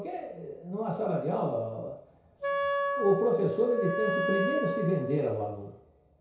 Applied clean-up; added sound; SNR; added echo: none; Wind instrument, woodwind instrument; 1 dB; reverberation time 0.6 s.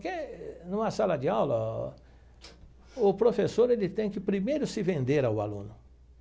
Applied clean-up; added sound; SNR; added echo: none; none; none; none.